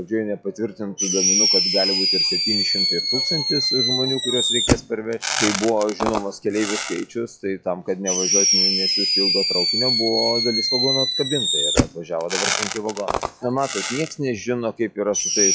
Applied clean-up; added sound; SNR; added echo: classical method log-MMSE.